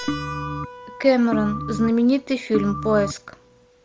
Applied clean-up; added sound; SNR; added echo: none; Organ + Keyboard (musical); 8 dB; none.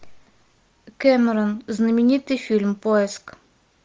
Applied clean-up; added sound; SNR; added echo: none; none; none; none.